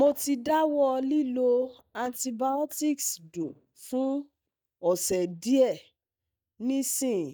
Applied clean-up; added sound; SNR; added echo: neural mask model DeepFilterNet 3.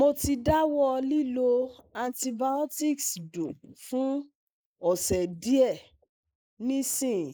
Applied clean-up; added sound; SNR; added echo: neural mask model Resemble Enhance denoiser.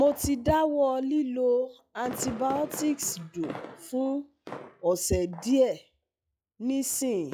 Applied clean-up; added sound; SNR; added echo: classical method log-MMSE.